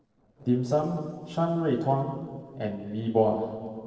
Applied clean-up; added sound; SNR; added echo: neural separator model SepFormer DNS4.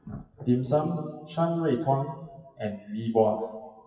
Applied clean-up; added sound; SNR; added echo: classical method WPE with log-MMSE.